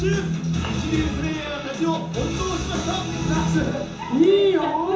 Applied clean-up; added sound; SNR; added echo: none; none; none; reverberation time 0.6 s.